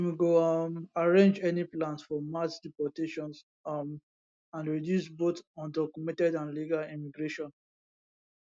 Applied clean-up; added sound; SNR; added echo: none; none; none; none.